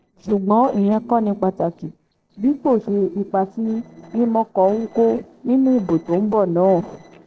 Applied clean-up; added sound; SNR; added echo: neural separator model SepFormer DNS4.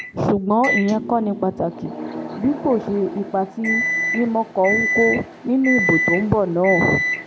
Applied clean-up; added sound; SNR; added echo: none; Microwave oven; 4 dB; none.